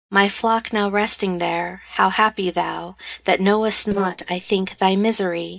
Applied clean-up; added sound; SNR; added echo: neural mask model DeepFilterNet 3.